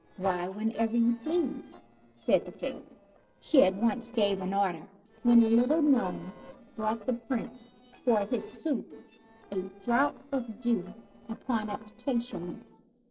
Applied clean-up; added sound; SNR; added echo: neural separator model SepFormer DNS4.